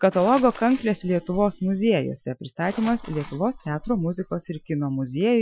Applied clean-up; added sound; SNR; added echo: classical method Wiener filter.